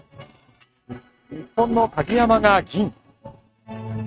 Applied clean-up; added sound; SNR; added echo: neural mask model RNNoise.